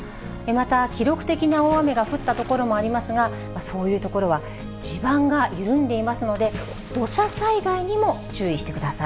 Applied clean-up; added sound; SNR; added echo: none; Splash, splatter; 19 dB; none.